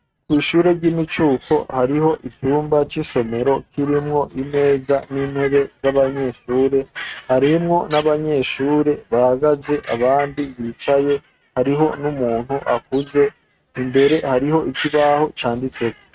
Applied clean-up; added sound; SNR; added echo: neural mask model RNNoise.